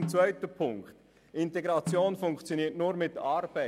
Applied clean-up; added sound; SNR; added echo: none; Snare drum; 12 dB; none.